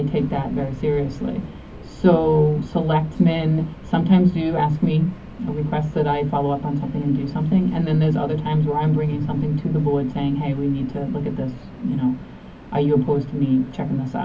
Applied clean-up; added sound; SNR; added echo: none; Subway, metro, underground; 17 dB; reverberation time 0.3 s.